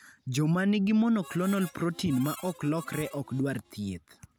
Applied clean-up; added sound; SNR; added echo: none; Harmonica; 19 dB; none.